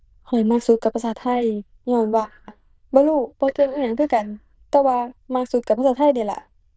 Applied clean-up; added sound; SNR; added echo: neural diffusion model UNIVERSE++.